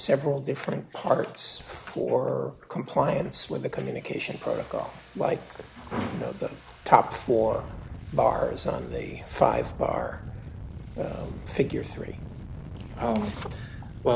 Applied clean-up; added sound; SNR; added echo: none; Engine starting; 14 dB; none.